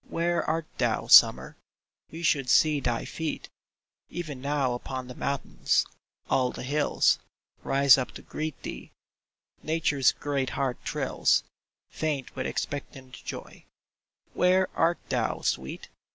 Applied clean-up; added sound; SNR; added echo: none; none; none; none.